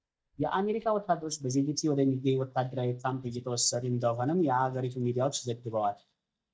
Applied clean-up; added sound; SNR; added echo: neural mask model DeepFilterNet 3.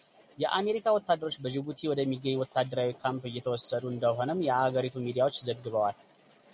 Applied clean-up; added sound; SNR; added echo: none; none; none; none.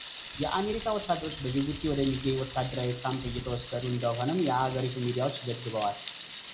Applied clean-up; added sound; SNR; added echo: none; Thunder; 8 dB; reverberation time 0.4 s.